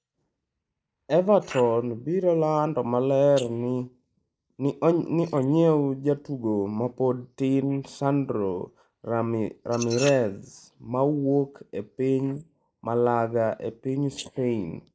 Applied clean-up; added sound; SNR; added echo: neural mask model Resemble Enhance denoiser.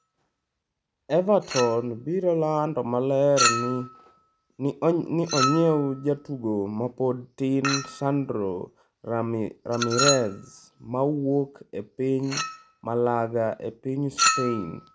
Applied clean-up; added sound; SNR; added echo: none; Chink, clink; 6 dB; none.